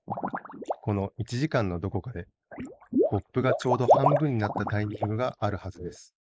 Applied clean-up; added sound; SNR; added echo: neural mask model Resemble Enhance denoiser.